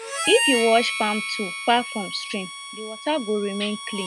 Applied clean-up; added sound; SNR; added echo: none; Harmonica; 5 dB; none.